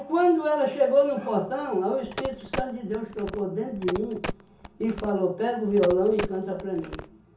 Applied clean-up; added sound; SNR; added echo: none; Telephone; 11 dB; reverberation time 0.6 s.